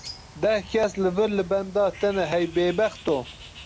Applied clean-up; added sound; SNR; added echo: none; Bird; 18 dB; none.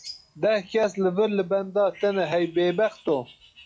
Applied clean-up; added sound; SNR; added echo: classical method log-MMSE.